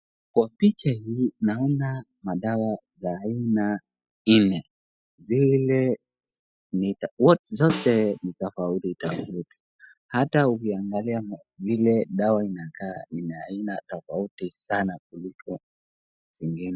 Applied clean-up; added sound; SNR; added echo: classical method spectral subtraction.